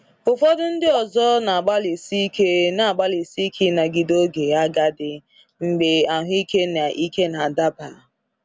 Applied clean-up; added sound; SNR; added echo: none; Raindrop / Drip; 12 dB; none.